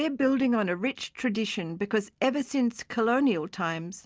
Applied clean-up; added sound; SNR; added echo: none; none; none; none.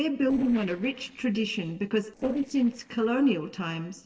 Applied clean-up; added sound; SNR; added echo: neural separator model SepFormer DNS4.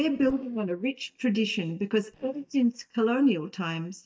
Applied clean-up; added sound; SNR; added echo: neural mask model DeepFilterNet 3.